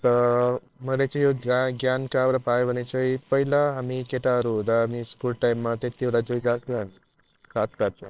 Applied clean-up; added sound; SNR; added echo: neural separator model SepFormer WHAMR!.